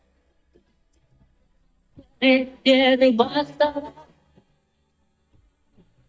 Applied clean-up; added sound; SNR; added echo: neural mask model DeepFilterNet 3.